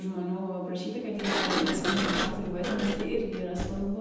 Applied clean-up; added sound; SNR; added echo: none; Sliding door; 2 dB; reverberation time 1.0 s.